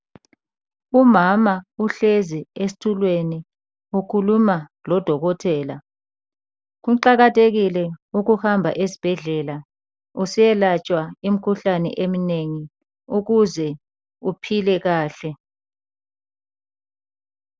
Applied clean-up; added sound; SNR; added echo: none; none; none; none.